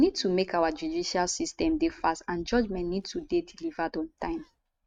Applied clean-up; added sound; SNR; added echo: neural mask model RNNoise.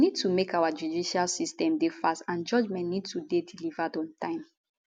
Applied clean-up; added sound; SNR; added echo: none; none; none; none.